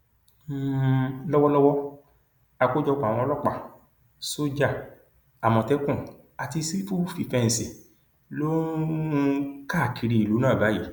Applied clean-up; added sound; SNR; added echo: none; none; none; none.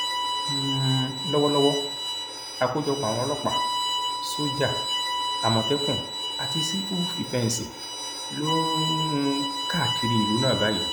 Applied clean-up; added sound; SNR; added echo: none; Bowed string instrument; 1 dB; none.